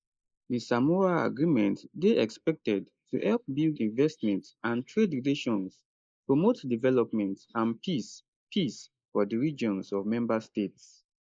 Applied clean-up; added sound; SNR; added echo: neural mask model Resemble Enhance denoiser.